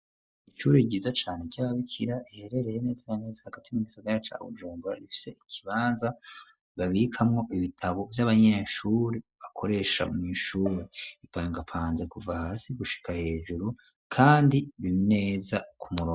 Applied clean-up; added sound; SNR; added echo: neural mask model DeepFilterNet 3.